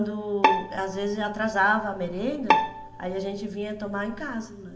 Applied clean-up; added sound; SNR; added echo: none; Bowed string instrument; 1 dB; reverberation time 1.9 s.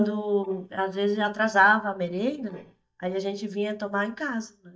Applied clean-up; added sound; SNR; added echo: neural mask model DeepFilterNet 3.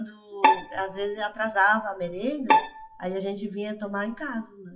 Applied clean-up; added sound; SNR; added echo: classical method WPE with log-MMSE.